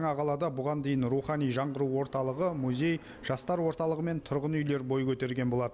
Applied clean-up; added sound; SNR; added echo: none; none; none; none.